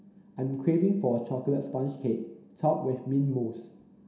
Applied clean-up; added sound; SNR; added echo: none; none; none; reverberation time 0.7 s.